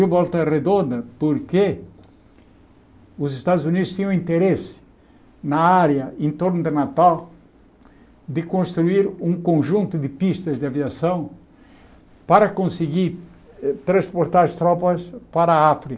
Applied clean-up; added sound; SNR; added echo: none; none; none; none.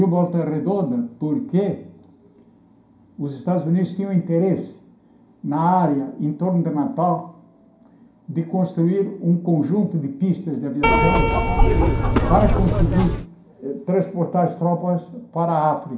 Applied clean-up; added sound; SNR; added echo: none; Keyboard (musical); -5 dB; reverberation time 0.5 s.